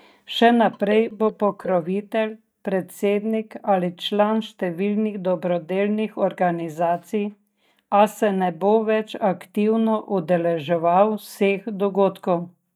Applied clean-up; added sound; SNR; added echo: neural mask model DeepFilterNet 3.